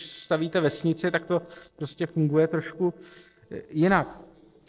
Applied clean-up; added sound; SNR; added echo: neural separator model SepFormer DNS4.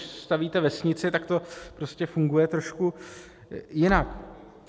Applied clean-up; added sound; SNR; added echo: none; none; none; none.